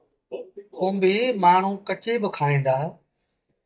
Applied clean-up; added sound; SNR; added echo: neural mask model DeepFilterNet 3.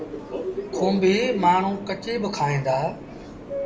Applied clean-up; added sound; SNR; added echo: none; Subway, metro, underground; 8 dB; reverberation time 0.9 s.